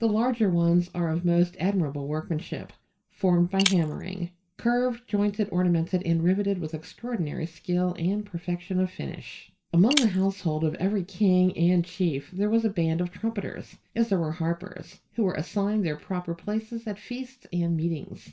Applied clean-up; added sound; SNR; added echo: none; Shatter; 10 dB; reverberation time 0.2 s.